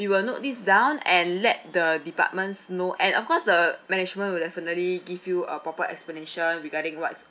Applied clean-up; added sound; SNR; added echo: none; none; none; none.